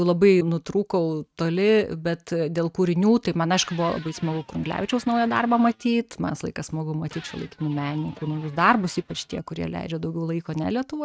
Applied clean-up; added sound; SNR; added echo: neural mask model RNNoise.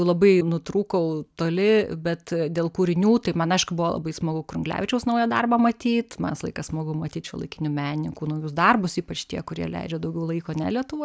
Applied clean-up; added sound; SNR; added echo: none; none; none; none.